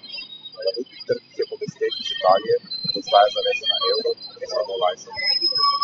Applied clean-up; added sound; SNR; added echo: classical method spectral subtraction.